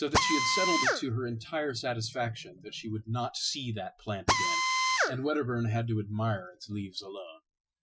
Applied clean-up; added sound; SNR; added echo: classical method Wiener filter.